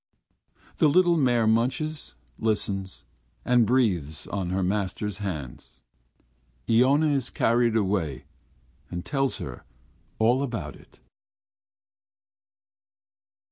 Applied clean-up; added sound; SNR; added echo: none; none; none; none.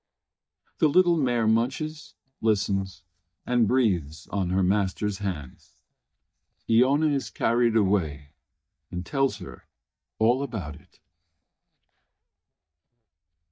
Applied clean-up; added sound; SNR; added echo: neural mask model DeepFilterNet 3.